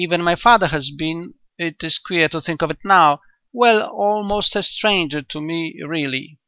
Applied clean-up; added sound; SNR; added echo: none; none; none; none.